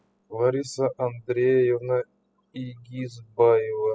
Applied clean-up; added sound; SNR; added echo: classical method spectral subtraction.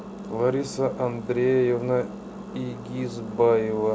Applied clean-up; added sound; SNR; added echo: none; Engine; 12 dB; none.